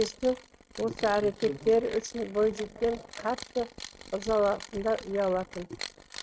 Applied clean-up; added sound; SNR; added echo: neural mask model RNNoise.